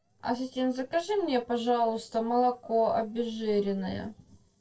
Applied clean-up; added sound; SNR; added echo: neural separator model SepFormer DNS4.